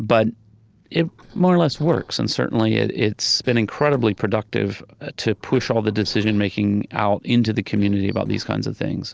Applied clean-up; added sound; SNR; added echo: neural separator model SepFormer DNS4.